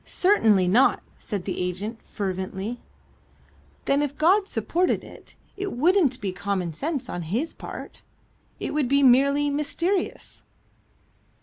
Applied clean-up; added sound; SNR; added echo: none; none; none; none.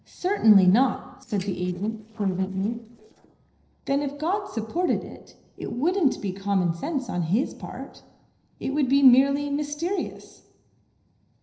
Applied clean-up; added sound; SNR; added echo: neural separator model SepFormer DNS4.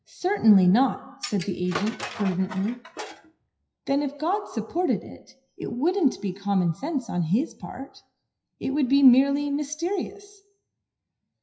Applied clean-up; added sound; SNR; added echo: classical method WPE with log-MMSE.